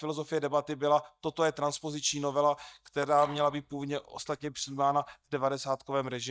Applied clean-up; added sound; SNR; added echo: neural mask model DeepFilterNet 3.